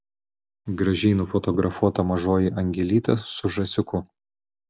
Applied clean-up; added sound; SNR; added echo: none; none; none; none.